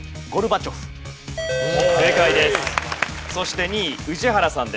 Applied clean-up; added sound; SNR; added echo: none; none; none; none.